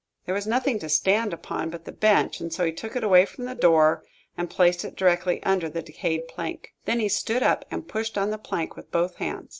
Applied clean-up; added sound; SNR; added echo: none; Cowbell; 19 dB; none.